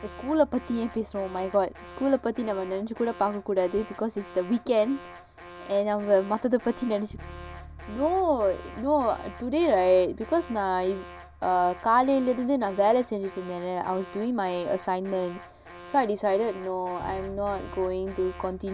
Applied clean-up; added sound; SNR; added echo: none; Alarm + Bass guitar; 17 dB; none.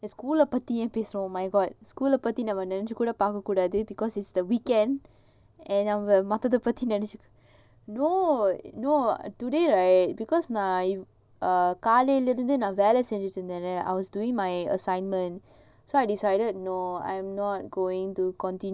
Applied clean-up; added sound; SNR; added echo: none; none; none; none.